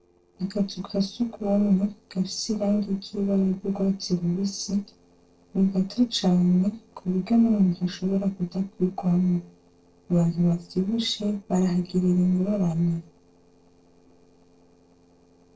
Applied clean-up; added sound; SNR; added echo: neural separator model SepFormer DNS4.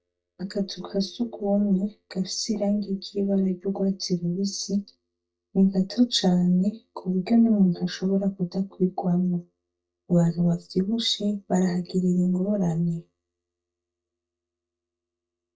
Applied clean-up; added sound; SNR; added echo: neural mask model DeepFilterNet 3.